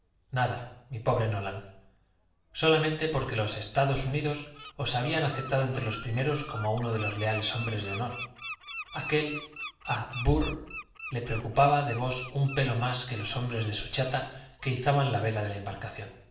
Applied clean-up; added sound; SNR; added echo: none; Bird; 15 dB; reverberation time 0.6 s.